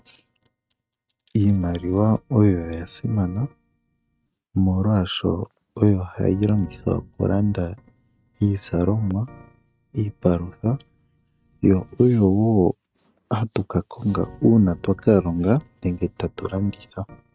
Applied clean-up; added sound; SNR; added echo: neural mask model RNNoise.